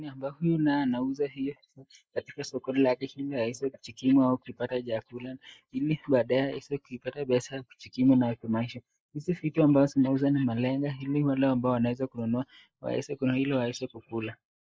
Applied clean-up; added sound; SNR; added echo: neural mask model Resemble Enhance denoiser.